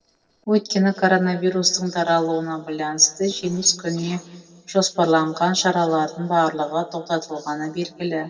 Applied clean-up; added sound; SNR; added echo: neural separator model SepFormer DNS4.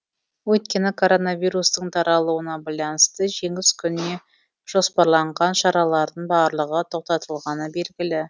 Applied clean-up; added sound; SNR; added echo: none; none; none; none.